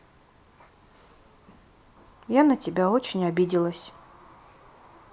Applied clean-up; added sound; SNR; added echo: none; none; none; none.